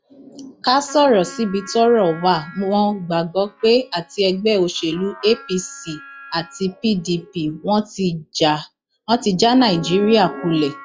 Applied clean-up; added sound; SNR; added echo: classical method log-MMSE.